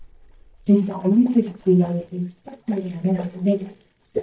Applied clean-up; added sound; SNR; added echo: neural mask model DeepFilterNet 3.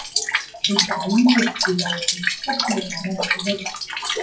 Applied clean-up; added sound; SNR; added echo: classical method WPE with log-MMSE.